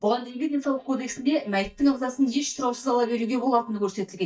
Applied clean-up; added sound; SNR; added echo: neural mask model DeepFilterNet 3.